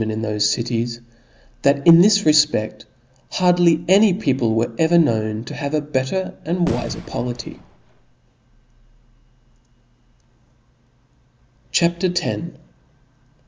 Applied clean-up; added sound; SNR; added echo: none; Fireworks; 12 dB; none.